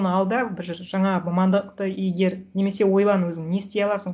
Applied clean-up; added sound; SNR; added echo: none; none; none; none.